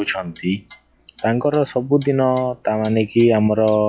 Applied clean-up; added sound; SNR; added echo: classical method log-MMSE.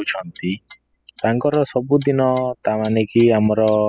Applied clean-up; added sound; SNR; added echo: classical method spectral subtraction.